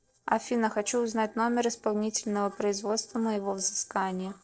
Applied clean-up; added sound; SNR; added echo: neural separator model SepFormer DNS4.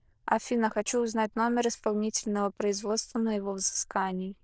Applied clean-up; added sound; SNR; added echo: neural diffusion model UNIVERSE++.